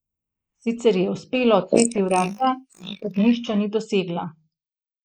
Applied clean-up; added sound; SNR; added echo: neural mask model Resemble Enhance denoiser.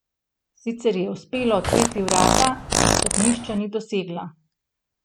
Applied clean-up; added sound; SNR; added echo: none; Fart; -4 dB; none.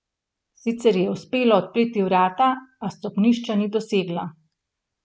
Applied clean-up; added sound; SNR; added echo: none; none; none; none.